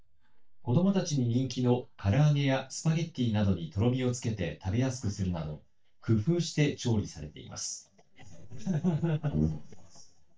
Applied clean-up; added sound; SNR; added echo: neural mask model DeepFilterNet 3.